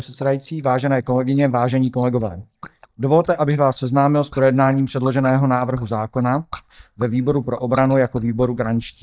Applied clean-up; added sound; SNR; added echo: neural mask model DeepFilterNet 3.